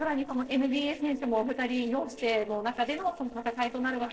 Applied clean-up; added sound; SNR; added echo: neural separator model SepFormer DNS4.